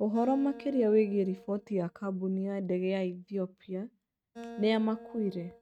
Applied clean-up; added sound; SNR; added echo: neural mask model RNNoise.